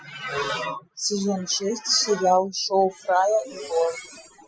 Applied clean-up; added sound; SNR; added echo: classical method Wiener filter.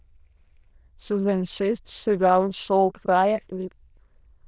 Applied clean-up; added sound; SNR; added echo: neural diffusion model UNIVERSE++.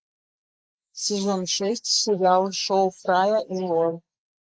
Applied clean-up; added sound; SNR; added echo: neural mask model Resemble Enhance denoiser.